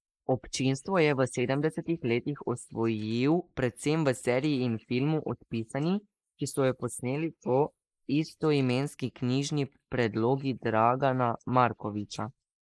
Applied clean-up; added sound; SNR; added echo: neural mask model Resemble Enhance denoiser.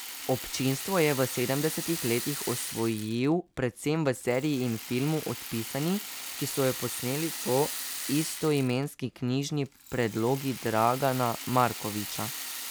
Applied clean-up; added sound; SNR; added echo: none; Rattle (instrument); 9 dB; none.